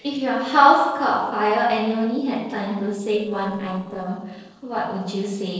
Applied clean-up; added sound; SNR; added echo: neural separator model SepFormer DNS4.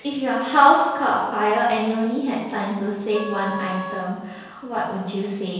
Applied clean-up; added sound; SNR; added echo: none; Wind instrument, woodwind instrument; 13 dB; reverberation time 1.2 s.